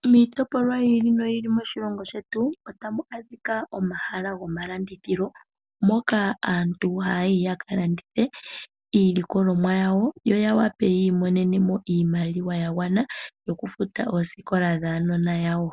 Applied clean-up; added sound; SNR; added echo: none; none; none; none.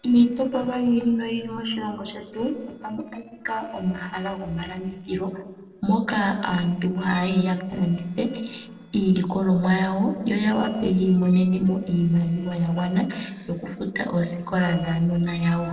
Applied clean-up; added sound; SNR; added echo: neural separator model SepFormer DNS4.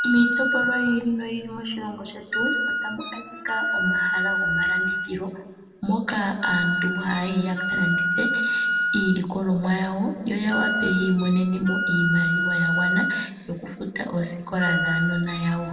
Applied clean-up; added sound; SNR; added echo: none; Wind instrument, woodwind instrument; 1 dB; reverberation time 1.5 s.